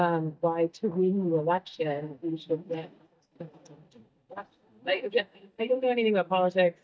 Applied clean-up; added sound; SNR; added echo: neural mask model DeepFilterNet 3.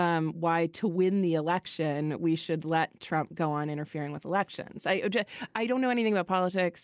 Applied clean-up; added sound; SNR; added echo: none; none; none; none.